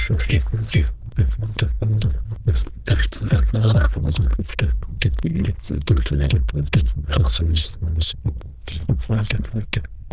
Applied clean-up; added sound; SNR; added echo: neural diffusion model UNIVERSE++.